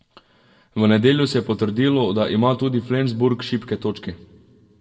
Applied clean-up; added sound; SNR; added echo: none; none; none; reverberation time 0.8 s.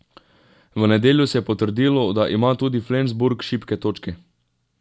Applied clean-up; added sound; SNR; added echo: none; none; none; none.